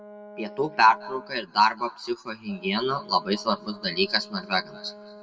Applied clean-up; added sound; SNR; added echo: none; Brass instrument; 19 dB; reverberation time 1.2 s.